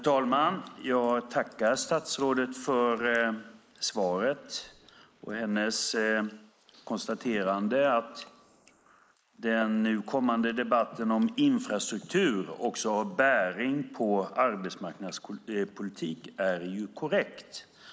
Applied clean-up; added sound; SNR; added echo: neural mask model Resemble Enhance denoiser.